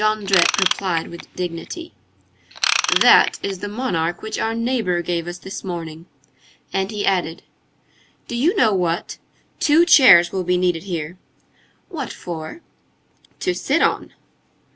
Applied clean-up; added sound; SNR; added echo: none; Ratchet, pawl / Tools; 2 dB; none.